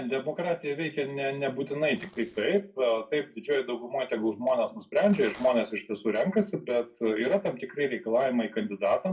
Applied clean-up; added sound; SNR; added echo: neural separator model SepFormer DNS4.